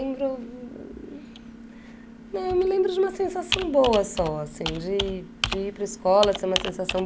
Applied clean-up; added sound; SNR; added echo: none; Computer keyboard; 9 dB; none.